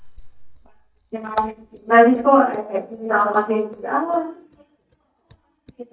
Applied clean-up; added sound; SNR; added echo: neural mask model DeepFilterNet 3.